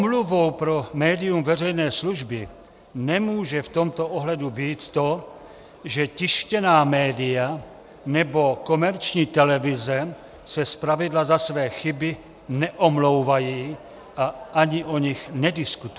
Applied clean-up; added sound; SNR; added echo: none; none; none; none.